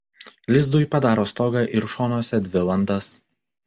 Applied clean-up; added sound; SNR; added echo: none; none; none; none.